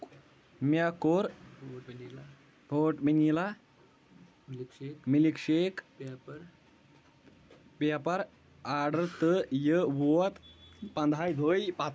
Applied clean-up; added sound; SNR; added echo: none; none; none; none.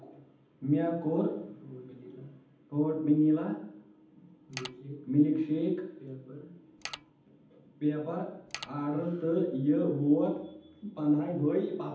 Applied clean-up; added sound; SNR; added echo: none; Mechanisms; 12 dB; reverberation time 0.8 s.